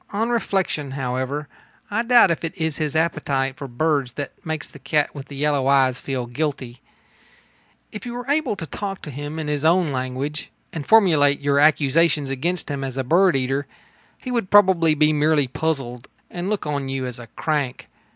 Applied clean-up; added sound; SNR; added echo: none; none; none; none.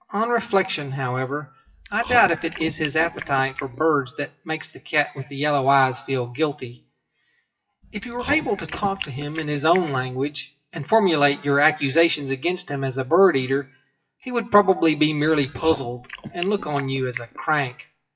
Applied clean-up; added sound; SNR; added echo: classical method WPE with log-MMSE.